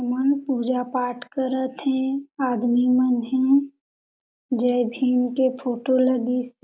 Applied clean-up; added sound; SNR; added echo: none; none; none; none.